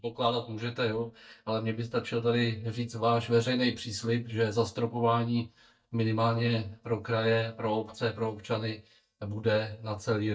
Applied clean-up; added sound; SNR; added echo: neural mask model DeepFilterNet 3.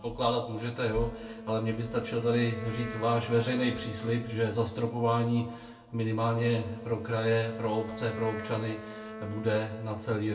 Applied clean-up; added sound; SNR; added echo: none; Wind instrument, woodwind instrument; 13 dB; reverberation time 0.3 s.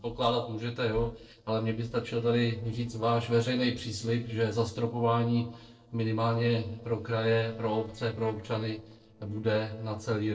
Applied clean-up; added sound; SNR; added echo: neural separator model SepFormer DNS4.